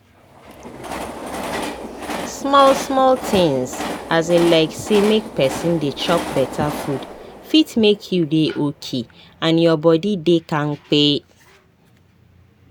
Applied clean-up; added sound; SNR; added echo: none; Train; 11 dB; none.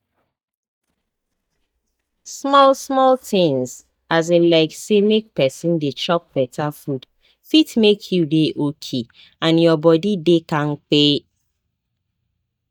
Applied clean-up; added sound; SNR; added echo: neural mask model DeepFilterNet 3.